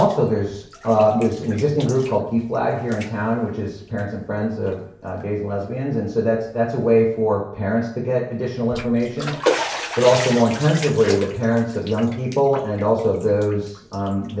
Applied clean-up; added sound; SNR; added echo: none; Bathtub (filling or washing); 13 dB; reverberation time 0.6 s.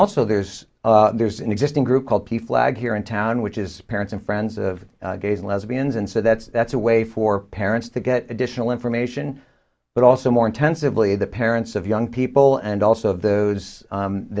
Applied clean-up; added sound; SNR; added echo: none; none; none; none.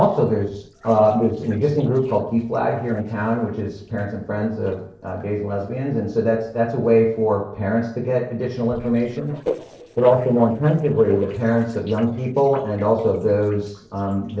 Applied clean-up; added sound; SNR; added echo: neural separator model SepFormer DNS4.